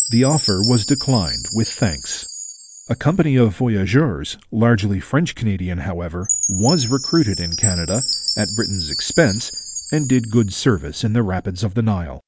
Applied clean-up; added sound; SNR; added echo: none; Chime; 7 dB; none.